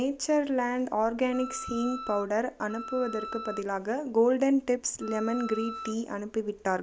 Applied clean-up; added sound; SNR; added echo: none; Wind instrument, woodwind instrument; 12 dB; none.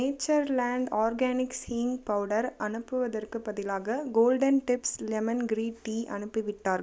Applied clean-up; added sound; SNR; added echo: none; none; none; none.